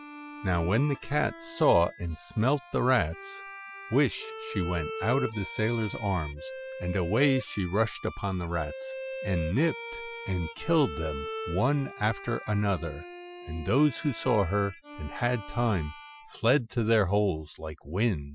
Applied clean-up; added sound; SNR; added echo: classical method Wiener filter.